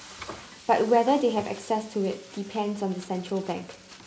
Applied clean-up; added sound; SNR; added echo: none; Frying (food); 19 dB; none.